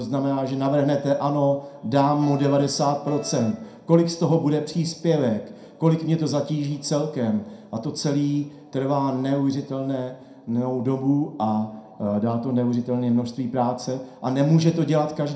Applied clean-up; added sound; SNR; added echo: none; Alarm; 19 dB; reverberation time 0.4 s.